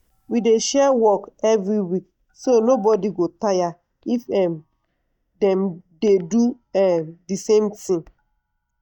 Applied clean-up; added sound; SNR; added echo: neural mask model DeepFilterNet 3.